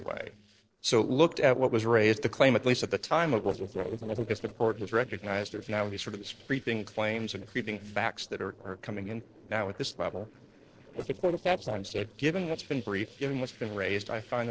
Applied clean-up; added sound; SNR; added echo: neural separator model SepFormer DNS4.